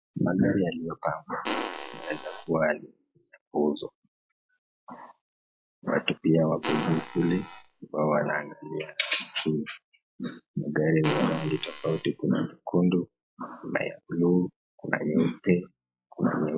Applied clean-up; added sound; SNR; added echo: classical method log-MMSE.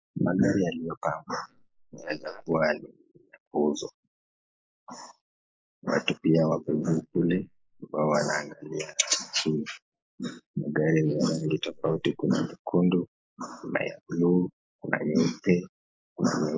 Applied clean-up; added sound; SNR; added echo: neural mask model Resemble Enhance denoiser.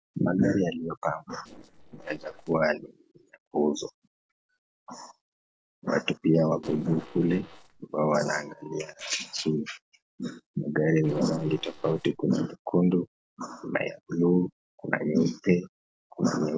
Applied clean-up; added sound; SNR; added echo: neural separator model SepFormer DNS4.